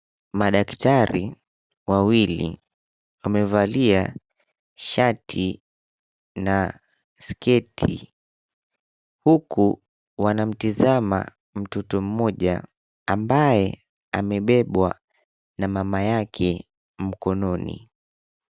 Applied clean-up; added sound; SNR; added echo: none; none; none; none.